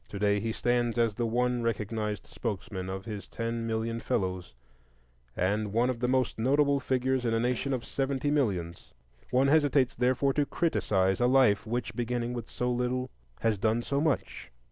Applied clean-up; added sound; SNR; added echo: neural separator model SepFormer DNS4.